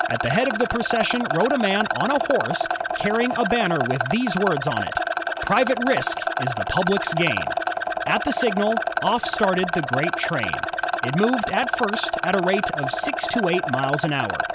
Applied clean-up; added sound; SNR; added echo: none; Rattle; 1 dB; none.